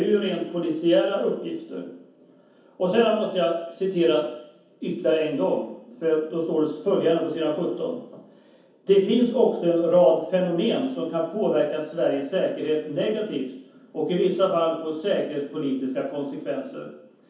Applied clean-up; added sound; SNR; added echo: none; none; none; reverberation time 0.7 s.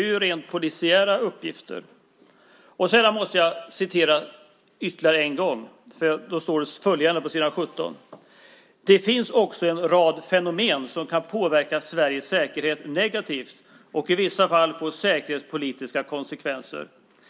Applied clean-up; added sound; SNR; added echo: none; none; none; none.